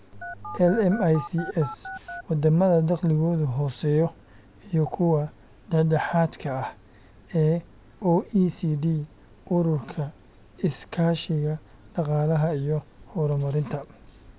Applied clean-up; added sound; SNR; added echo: none; Telephone; 12 dB; none.